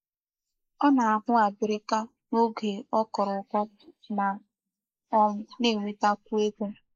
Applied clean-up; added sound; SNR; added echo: neural mask model Resemble Enhance denoiser.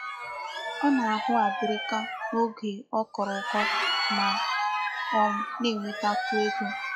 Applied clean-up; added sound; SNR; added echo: classical method log-MMSE.